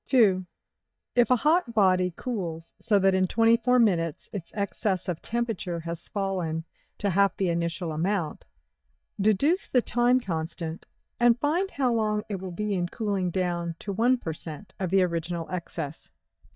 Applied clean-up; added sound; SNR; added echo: neural mask model DeepFilterNet 3.